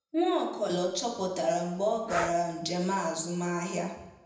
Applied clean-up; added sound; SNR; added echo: none; Breathing; 11 dB; reverberation time 0.8 s.